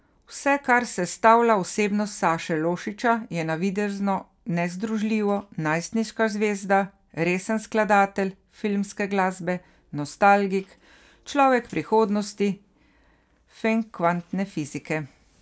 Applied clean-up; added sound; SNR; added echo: none; none; none; none.